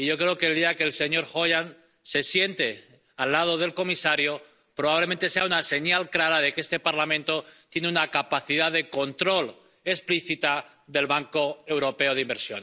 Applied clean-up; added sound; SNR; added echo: none; Chime; 16 dB; none.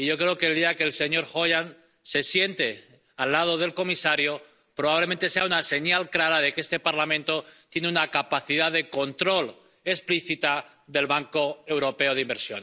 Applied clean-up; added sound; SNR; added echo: none; none; none; none.